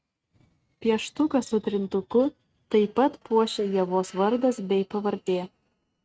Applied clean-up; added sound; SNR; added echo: neural mask model RNNoise.